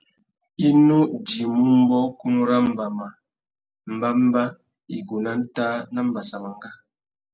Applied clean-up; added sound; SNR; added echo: none; none; none; none.